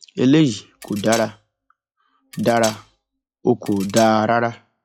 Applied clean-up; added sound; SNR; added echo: classical method log-MMSE.